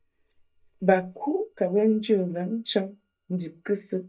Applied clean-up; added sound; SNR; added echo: neural mask model DeepFilterNet 3.